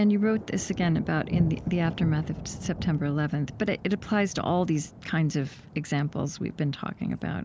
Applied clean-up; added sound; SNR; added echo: none; Thunder; 12 dB; none.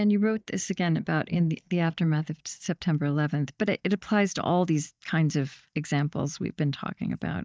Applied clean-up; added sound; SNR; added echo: neural mask model DeepFilterNet 3.